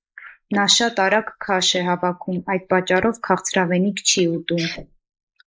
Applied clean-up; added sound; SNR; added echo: neural mask model Resemble Enhance denoiser.